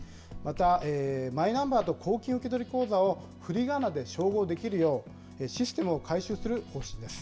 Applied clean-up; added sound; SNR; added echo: none; Chewing, mastication; 18 dB; none.